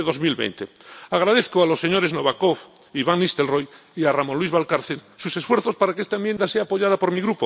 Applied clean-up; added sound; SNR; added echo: none; none; none; none.